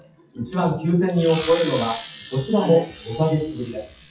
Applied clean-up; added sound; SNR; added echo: classical method WPE with log-MMSE.